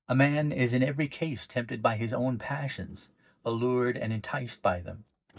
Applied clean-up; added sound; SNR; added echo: neural mask model DeepFilterNet 3.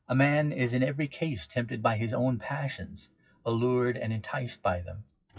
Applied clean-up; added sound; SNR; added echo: classical method WPE with log-MMSE.